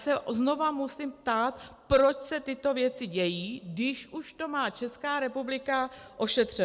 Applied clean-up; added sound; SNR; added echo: none; none; none; none.